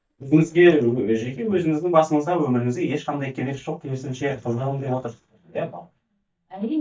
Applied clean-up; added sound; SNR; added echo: neural mask model DeepFilterNet 3.